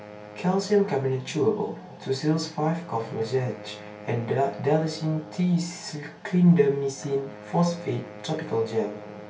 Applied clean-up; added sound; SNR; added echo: none; Wind instrument, woodwind instrument; 18 dB; reverberation time 0.2 s.